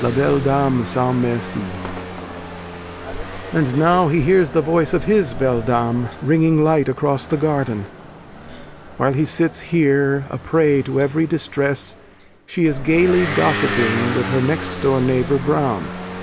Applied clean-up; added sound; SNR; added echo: none; Motor vehicle (road) / Engine; 10 dB; none.